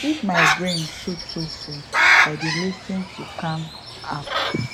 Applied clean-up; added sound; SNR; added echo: none; Bird; -5 dB; none.